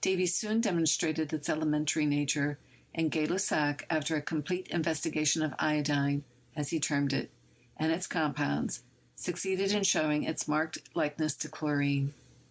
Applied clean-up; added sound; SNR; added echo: none; none; none; none.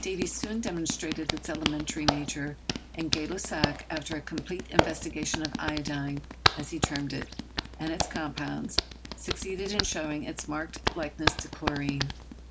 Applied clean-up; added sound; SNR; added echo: none; Hands; -1 dB; none.